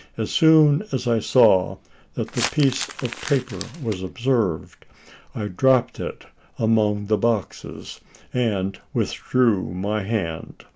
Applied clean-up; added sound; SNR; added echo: none; Crumpling, crinkling; 10 dB; none.